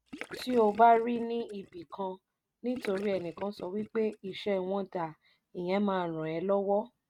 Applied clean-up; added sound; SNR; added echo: neural mask model RNNoise.